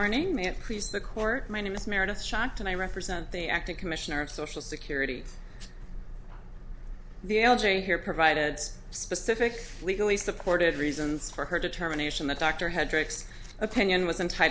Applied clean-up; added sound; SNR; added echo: none; none; none; none.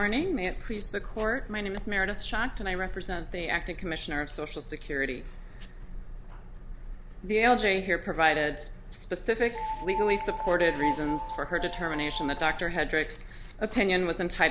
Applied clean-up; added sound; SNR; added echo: none; Piano; 5 dB; none.